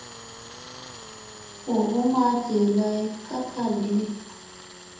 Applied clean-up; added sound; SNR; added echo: none; Tools; 16 dB; reverberation time 0.8 s.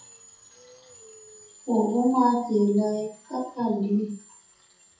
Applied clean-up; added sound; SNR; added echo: classical method WPE with log-MMSE.